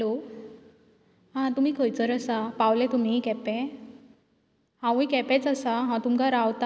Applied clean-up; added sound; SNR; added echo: none; none; none; none.